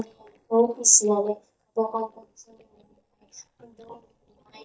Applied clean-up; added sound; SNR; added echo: neural mask model DeepFilterNet 3.